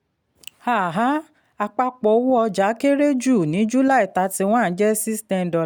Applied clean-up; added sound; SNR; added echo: none; none; none; none.